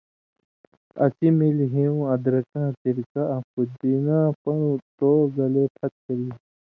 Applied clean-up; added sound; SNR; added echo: none; none; none; none.